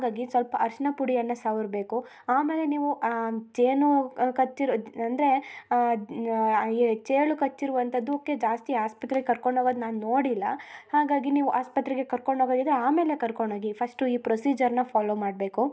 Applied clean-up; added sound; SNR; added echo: none; none; none; none.